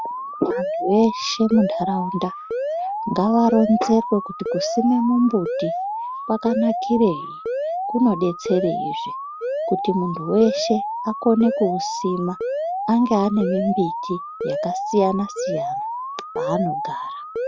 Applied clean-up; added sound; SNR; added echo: none; Alarm; 5 dB; none.